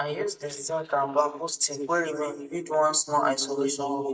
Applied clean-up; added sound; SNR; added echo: neural mask model DeepFilterNet 3.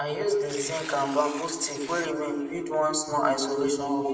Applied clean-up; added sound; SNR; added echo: none; Tearing; 18 dB; reverberation time 1.6 s.